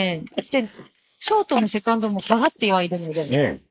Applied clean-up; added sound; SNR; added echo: neural mask model Resemble Enhance denoiser.